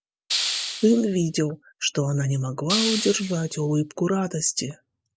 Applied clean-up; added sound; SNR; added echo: none; Hiss; 5 dB; none.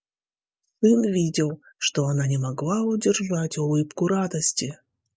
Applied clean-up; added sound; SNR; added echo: none; none; none; none.